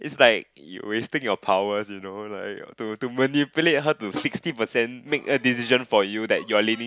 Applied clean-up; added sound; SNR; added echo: none; Snare drum; 14 dB; none.